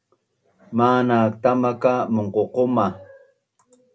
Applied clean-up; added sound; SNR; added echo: none; none; none; none.